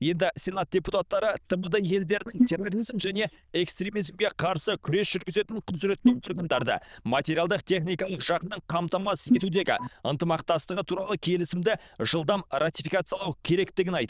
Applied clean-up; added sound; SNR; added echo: neural diffusion model UNIVERSE++.